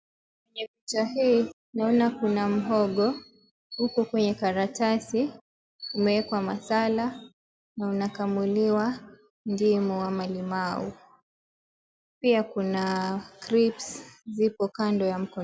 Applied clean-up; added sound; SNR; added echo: none; none; none; none.